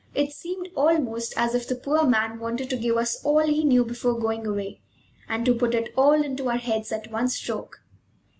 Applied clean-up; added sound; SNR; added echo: none; none; none; none.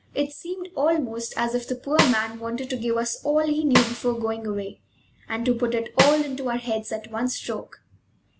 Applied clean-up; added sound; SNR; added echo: none; Snare drum; 4 dB; none.